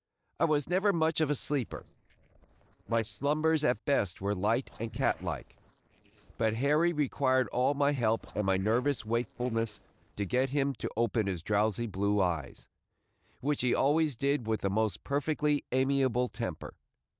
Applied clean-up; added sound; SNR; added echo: neural separator model SepFormer DNS4.